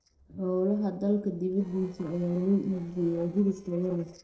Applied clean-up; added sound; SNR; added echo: neural separator model SepFormer DNS4.